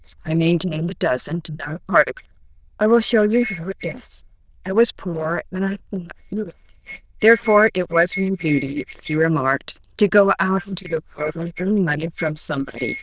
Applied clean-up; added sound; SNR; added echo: neural diffusion model UNIVERSE++.